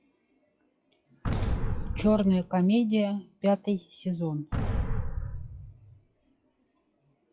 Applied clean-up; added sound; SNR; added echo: classical method log-MMSE.